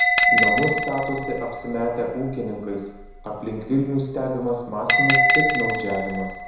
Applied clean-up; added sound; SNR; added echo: none; Bell; -3 dB; reverberation time 1.0 s.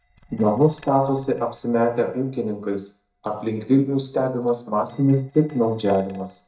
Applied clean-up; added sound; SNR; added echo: neural mask model DeepFilterNet 3.